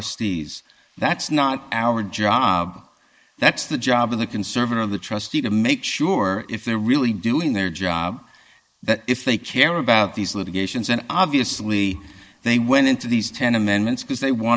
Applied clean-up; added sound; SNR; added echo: neural mask model Resemble Enhance denoiser.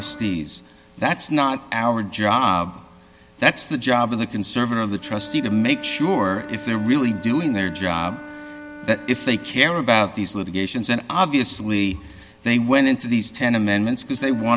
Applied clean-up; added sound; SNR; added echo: none; Wind instrument, woodwind instrument; 19 dB; none.